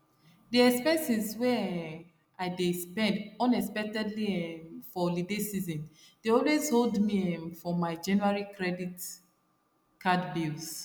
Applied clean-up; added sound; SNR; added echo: none; none; none; none.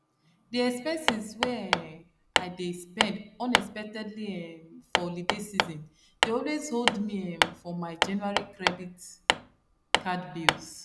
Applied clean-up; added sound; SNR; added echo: none; Hammer; -3 dB; none.